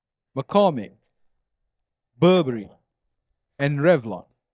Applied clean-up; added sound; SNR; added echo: neural mask model DeepFilterNet 3.